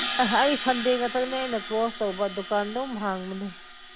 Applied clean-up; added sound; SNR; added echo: none; Crash cymbal; 7 dB; none.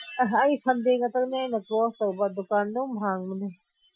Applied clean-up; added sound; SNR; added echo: classical method Wiener filter.